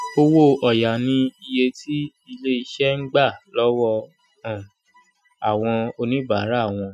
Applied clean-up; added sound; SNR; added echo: classical method Wiener filter.